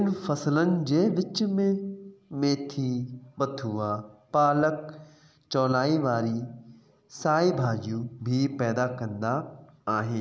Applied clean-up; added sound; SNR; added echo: none; none; none; none.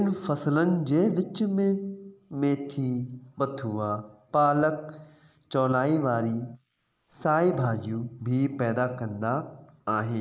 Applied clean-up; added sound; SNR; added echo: neural mask model Resemble Enhance denoiser.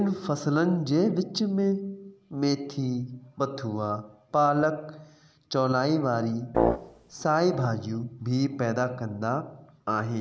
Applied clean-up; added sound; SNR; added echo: none; Brass instrument; 1 dB; none.